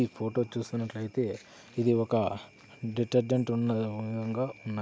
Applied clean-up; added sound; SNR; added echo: none; none; none; none.